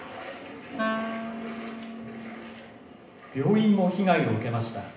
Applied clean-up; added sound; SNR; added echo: none; Wind instrument, woodwind instrument; 7 dB; reverberation time 0.8 s.